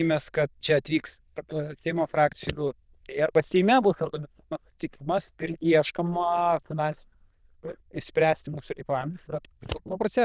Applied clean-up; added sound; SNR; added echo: neural diffusion model UNIVERSE++.